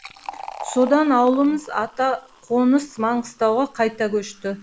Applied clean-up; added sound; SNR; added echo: none; Fill (with liquid); 19 dB; none.